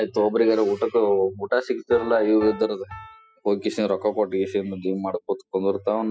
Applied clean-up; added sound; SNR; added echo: classical method spectral subtraction.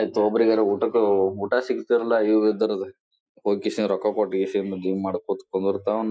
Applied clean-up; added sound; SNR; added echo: neural mask model Resemble Enhance denoiser.